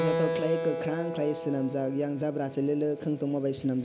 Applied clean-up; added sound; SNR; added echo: none; Keyboard (musical); 5 dB; none.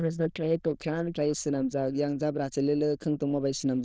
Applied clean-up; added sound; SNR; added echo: neural diffusion model UNIVERSE++.